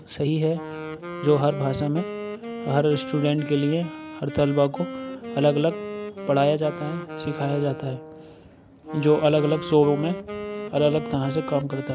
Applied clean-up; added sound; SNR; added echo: none; Wind instrument, woodwind instrument; 10 dB; none.